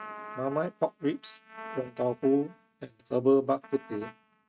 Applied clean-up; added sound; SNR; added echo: neural mask model RNNoise.